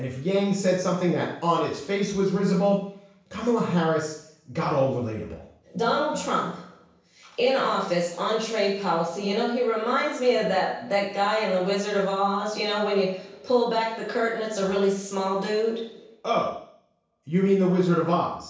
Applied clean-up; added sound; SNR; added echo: none; none; none; reverberation time 0.7 s.